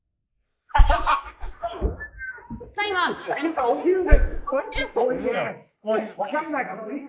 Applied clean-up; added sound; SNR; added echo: neural mask model Resemble Enhance denoiser.